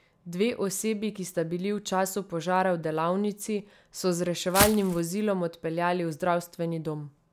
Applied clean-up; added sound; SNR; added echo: none; Walk, footsteps; -1 dB; none.